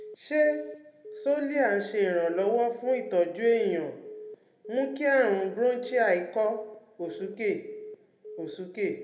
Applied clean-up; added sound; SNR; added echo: none; Telephone; 16 dB; reverberation time 0.7 s.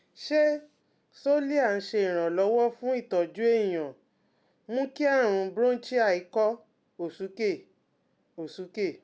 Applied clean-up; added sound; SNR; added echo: none; none; none; none.